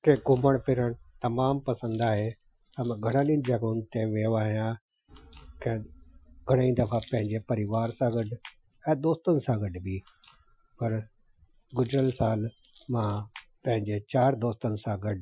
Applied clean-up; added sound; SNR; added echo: classical method Wiener filter.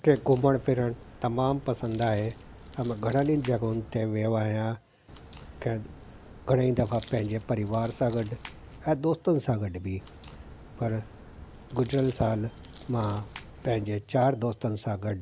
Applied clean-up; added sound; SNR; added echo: none; Crack; 18 dB; none.